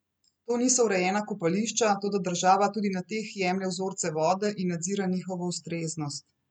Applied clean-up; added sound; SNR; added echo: none; none; none; none.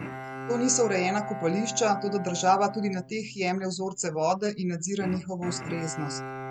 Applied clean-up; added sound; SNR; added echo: none; Bowed string instrument; 10 dB; none.